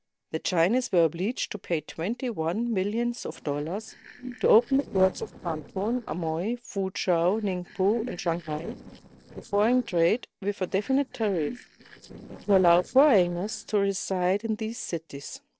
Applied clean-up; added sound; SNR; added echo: neural separator model SepFormer DNS4.